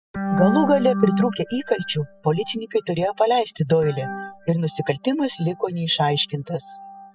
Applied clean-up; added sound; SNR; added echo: classical method spectral subtraction.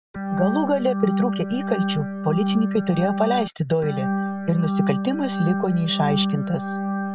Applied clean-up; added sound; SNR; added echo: none; Organ; 1 dB; none.